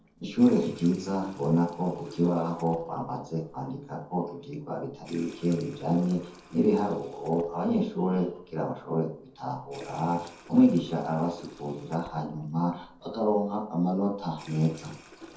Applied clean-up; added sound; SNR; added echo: neural separator model SepFormer DNS4.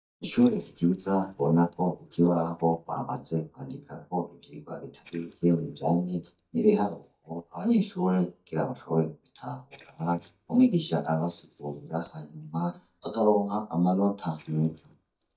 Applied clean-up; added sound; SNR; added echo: neural mask model DeepFilterNet 3.